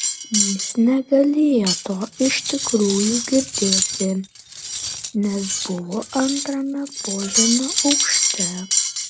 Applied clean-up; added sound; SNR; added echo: none; Cutlery, silverware; 2 dB; none.